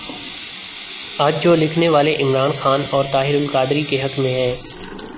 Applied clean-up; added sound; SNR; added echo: none; Water tap, faucet; 14 dB; none.